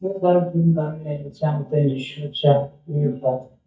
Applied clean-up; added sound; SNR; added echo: neural mask model DeepFilterNet 3.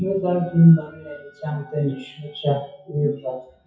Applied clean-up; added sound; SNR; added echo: classical method WPE with log-MMSE.